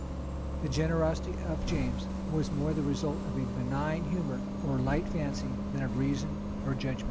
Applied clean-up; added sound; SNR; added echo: none; Bus; 1 dB; none.